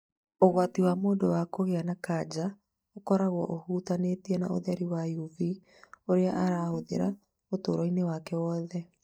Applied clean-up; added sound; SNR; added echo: neural mask model DeepFilterNet 3.